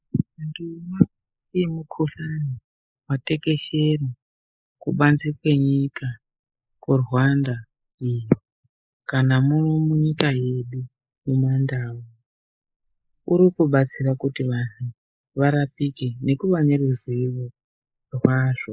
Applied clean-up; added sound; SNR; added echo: neural mask model Resemble Enhance denoiser.